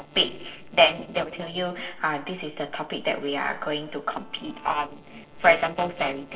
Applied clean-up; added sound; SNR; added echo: neural separator model SepFormer DNS4.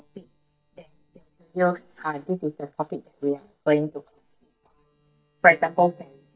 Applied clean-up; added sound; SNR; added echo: neural mask model DeepFilterNet 3.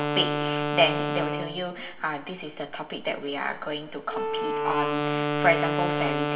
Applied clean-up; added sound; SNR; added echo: none; Wind instrument, woodwind instrument; 0 dB; reverberation time 1.5 s.